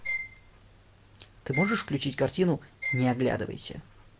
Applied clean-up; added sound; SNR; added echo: none; Bowed string instrument; 4 dB; none.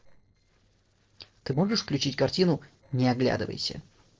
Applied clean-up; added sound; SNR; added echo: neural separator model SepFormer DNS4.